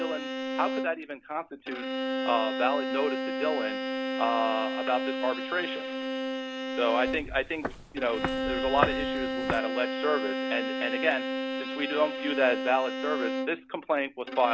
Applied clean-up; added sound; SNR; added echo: none; Bowed string instrument + Walk, footsteps; 2 dB; none.